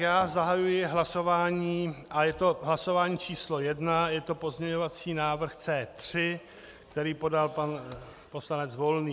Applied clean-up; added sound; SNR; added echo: none; none; none; none.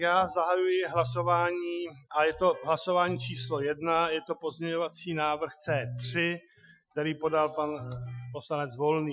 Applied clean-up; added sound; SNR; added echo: classical method Wiener filter.